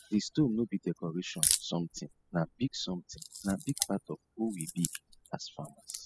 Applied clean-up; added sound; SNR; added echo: classical method spectral subtraction.